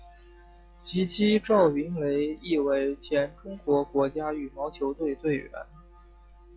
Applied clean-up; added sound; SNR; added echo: classical method log-MMSE.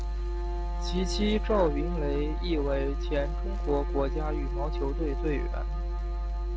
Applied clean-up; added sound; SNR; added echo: none; Bowed string instrument; 13 dB; none.